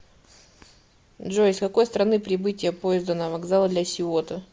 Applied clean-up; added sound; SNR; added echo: none; none; none; none.